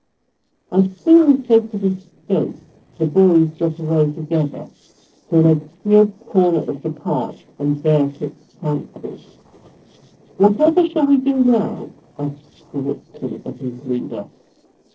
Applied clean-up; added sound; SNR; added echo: neural separator model SepFormer DNS4.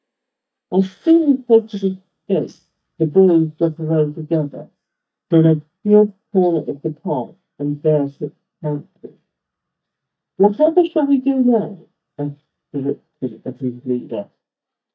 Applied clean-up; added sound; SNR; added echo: neural mask model DeepFilterNet 3.